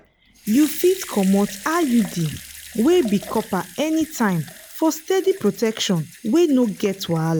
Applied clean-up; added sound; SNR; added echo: none; Sink (filling or washing) / Water tap, faucet / Liquid; 18 dB; none.